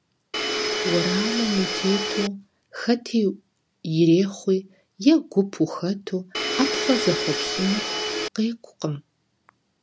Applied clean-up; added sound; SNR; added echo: none; Domestic sounds, home sounds; 1 dB; none.